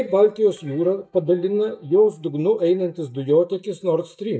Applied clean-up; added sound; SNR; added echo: neural mask model DeepFilterNet 3.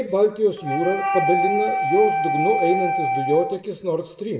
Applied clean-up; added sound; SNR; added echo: none; Wind instrument, woodwind instrument; 1 dB; reverberation time 0.6 s.